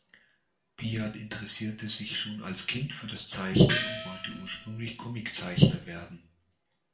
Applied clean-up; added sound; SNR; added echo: none; Gong; 4 dB; reverberation time 0.4 s.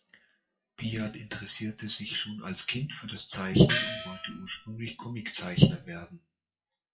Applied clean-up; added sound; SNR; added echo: classical method WPE with log-MMSE.